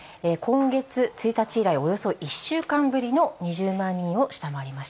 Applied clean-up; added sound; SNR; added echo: none; none; none; none.